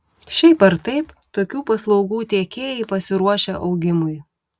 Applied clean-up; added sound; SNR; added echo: none; none; none; none.